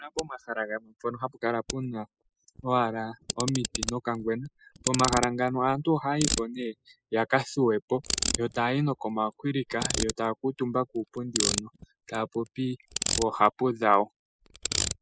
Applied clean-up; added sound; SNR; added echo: classical method spectral subtraction.